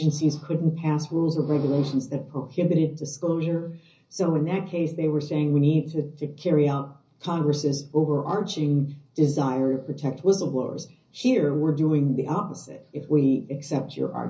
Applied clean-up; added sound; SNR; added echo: none; none; none; reverberation time 0.5 s.